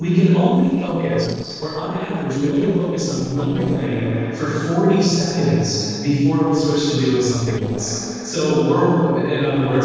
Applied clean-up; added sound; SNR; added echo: neural separator model SepFormer DNS4.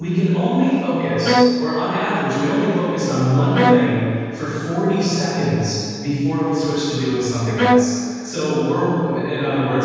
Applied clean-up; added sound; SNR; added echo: none; Bowed string instrument; 3 dB; reverberation time 2.1 s.